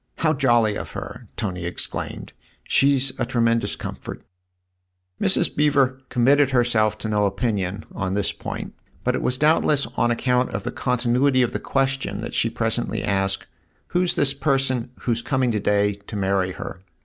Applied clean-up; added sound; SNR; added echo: none; none; none; none.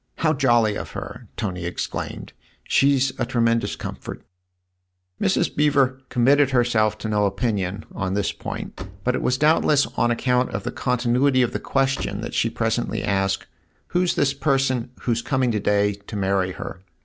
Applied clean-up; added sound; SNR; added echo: none; Slam; 16 dB; none.